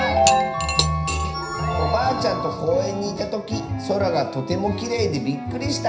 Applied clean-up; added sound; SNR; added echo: none; Cutlery, silverware / Dishes, pots, and pans; 5 dB; reverberation time 0.5 s.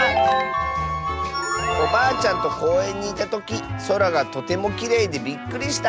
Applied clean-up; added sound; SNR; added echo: none; none; none; none.